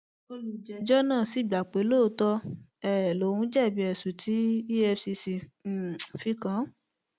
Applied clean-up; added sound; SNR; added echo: none; none; none; none.